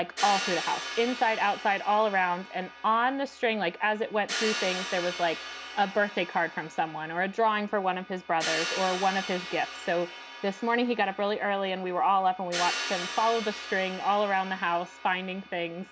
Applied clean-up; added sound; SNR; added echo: none; Crash cymbal; 9 dB; none.